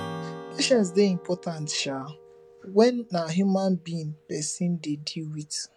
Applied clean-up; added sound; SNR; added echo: none; Strum; 17 dB; none.